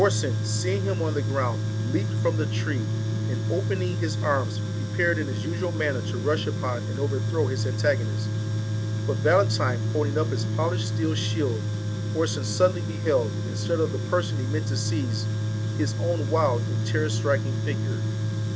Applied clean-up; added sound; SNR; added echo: none; Tools; -2 dB; none.